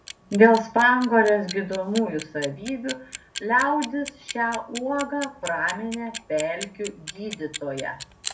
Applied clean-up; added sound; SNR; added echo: none; Clock; 15 dB; reverberation time 0.3 s.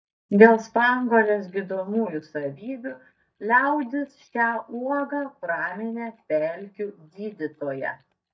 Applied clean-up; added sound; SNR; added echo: neural mask model DeepFilterNet 3.